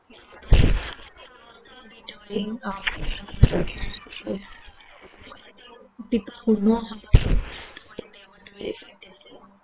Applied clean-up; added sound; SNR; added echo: neural separator model SepFormer WHAM!.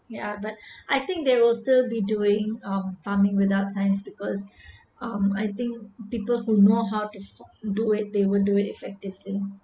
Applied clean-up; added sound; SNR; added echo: none; none; none; none.